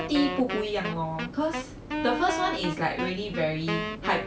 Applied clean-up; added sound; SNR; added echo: none; Wind instrument, woodwind instrument; 6 dB; none.